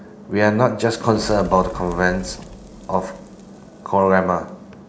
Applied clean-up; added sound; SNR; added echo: none; Fire; 18 dB; none.